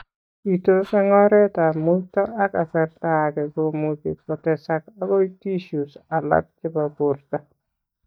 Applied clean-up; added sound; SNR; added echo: neural mask model DeepFilterNet 3.